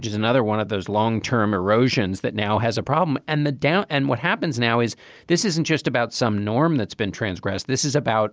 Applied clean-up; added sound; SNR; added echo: none; none; none; none.